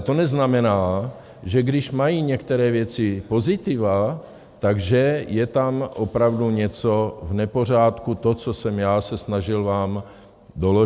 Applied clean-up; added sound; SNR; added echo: none; none; none; none.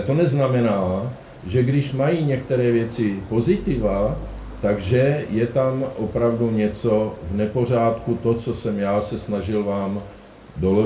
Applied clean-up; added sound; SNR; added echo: none; Stream; 18 dB; reverberation time 0.3 s.